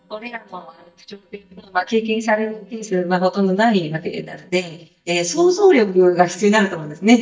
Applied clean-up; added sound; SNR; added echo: neural mask model DeepFilterNet 3.